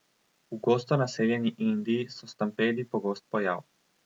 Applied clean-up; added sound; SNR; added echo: none; none; none; none.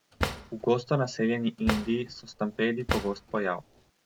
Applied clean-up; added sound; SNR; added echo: none; Drawer open or close; 7 dB; none.